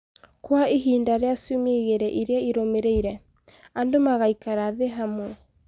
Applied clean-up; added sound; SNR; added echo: none; none; none; none.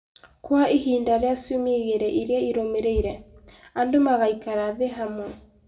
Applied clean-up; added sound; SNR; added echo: none; none; none; reverberation time 0.3 s.